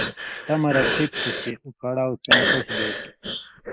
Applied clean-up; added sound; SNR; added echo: neural mask model Resemble Enhance denoiser.